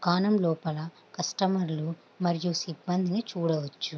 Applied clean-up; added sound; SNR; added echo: none; none; none; none.